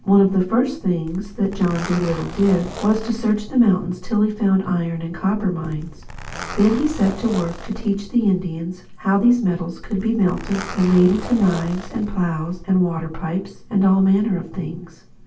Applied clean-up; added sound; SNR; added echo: none; Zipper (clothing); 13 dB; reverberation time 0.3 s.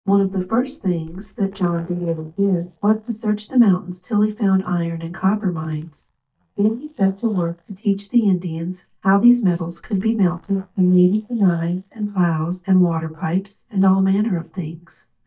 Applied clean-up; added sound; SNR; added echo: neural mask model DeepFilterNet 3.